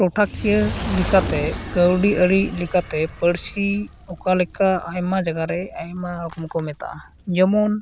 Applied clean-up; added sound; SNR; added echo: none; Fire; 11 dB; none.